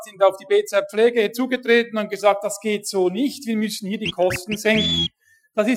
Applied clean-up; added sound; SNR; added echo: classical method Wiener filter.